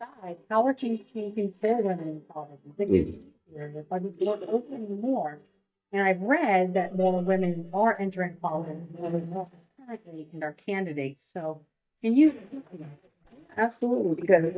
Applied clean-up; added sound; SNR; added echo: neural mask model DeepFilterNet 3.